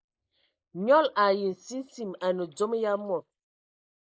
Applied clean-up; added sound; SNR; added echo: neural mask model Resemble Enhance denoiser.